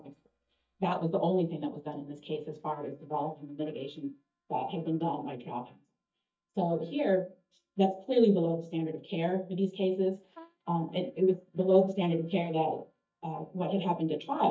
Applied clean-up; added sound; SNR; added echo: neural mask model DeepFilterNet 3.